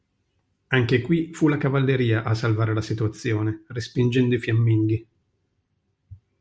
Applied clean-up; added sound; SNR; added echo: none; none; none; none.